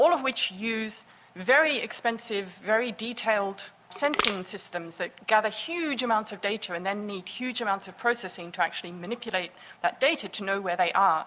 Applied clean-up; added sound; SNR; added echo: none; Crushing; -1 dB; none.